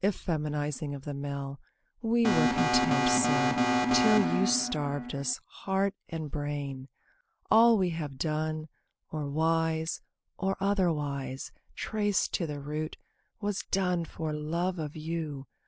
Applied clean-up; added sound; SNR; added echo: none; Alarm; -3 dB; none.